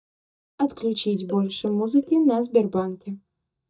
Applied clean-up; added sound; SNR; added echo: neural mask model DeepFilterNet 3.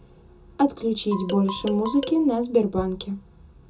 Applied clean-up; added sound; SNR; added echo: none; Marimba, xylophone; 11 dB; reverberation time 0.2 s.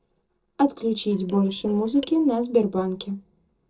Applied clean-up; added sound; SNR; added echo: neural separator model SepFormer DNS4.